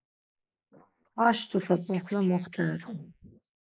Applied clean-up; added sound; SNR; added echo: neural mask model Resemble Enhance denoiser.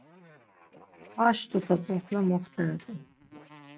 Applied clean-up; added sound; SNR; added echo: neural mask model RNNoise.